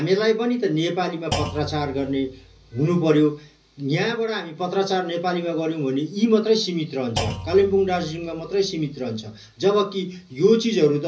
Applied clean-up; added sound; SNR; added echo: none; Thump, thud; 14 dB; reverberation time 0.5 s.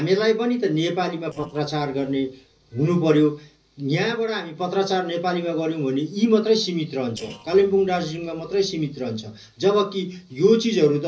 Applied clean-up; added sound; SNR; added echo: neural separator model SepFormer DNS4.